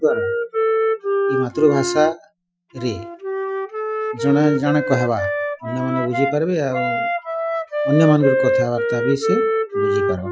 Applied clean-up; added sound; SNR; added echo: classical method Wiener filter.